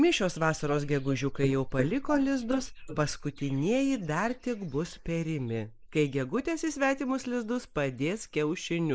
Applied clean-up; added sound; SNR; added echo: neural mask model Resemble Enhance denoiser.